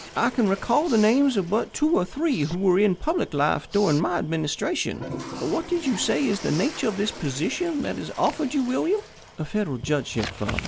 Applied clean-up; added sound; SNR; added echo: none; Toilet flush + Writing; 15 dB; none.